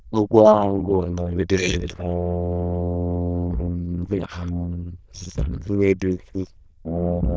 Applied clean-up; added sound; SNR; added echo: neural diffusion model UNIVERSE++.